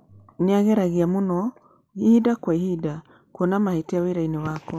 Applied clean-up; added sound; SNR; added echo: none; none; none; none.